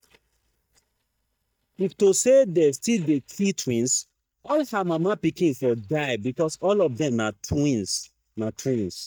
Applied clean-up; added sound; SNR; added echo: neural mask model DeepFilterNet 3.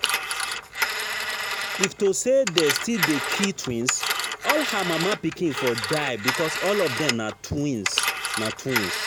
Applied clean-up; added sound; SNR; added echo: none; Telephone; 1 dB; none.